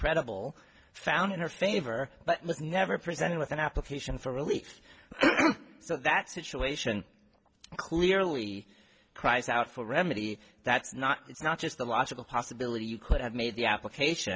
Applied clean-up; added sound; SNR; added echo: none; none; none; none.